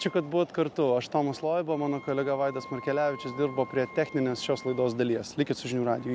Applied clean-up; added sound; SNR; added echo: none; Wind instrument, woodwind instrument; 19 dB; none.